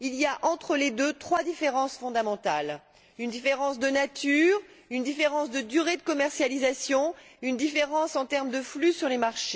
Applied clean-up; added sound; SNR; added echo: none; none; none; none.